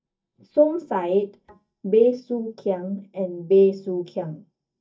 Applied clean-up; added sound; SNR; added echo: neural mask model DeepFilterNet 3.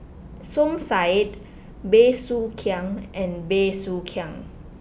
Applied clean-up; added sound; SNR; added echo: none; none; none; none.